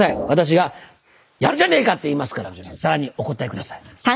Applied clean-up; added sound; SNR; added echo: neural mask model Resemble Enhance denoiser.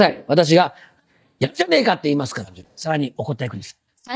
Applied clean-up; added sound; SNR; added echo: neural mask model DeepFilterNet 3.